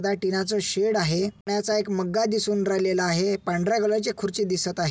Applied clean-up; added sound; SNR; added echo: none; none; none; none.